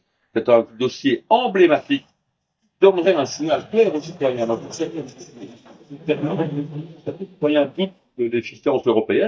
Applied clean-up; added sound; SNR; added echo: neural mask model DeepFilterNet 3.